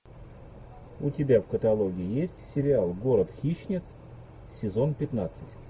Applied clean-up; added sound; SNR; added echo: none; none; none; none.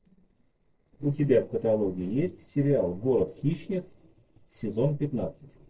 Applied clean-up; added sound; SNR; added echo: neural separator model SepFormer DNS4.